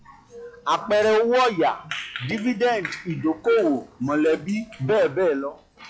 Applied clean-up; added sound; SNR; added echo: classical method log-MMSE.